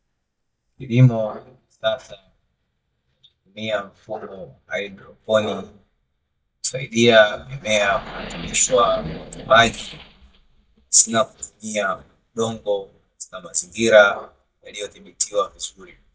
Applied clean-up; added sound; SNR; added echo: neural mask model DeepFilterNet 3.